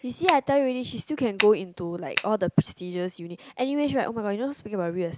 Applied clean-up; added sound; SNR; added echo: none; Finger snapping; 3 dB; none.